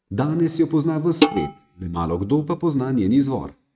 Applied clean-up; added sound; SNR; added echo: neural mask model RNNoise.